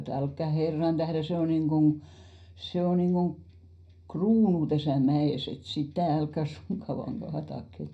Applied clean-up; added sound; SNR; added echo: none; none; none; reverberation time 0.4 s.